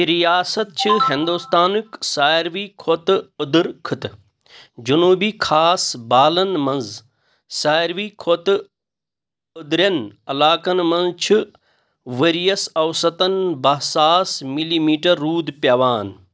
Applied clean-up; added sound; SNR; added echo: none; none; none; none.